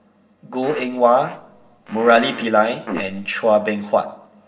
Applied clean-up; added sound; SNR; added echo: none; Fart; 14 dB; reverberation time 0.7 s.